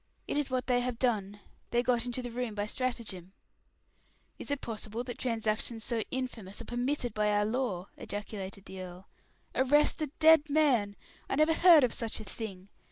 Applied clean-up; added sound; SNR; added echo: neural mask model Resemble Enhance denoiser.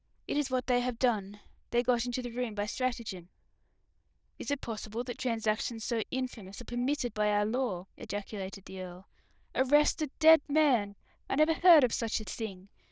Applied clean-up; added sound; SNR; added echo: neural diffusion model UNIVERSE++.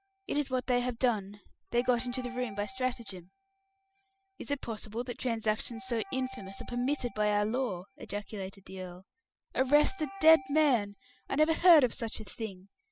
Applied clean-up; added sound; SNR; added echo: classical method spectral subtraction.